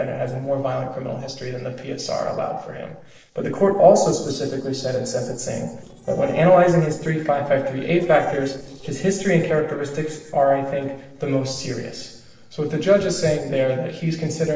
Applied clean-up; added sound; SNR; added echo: neural separator model SepFormer DNS4.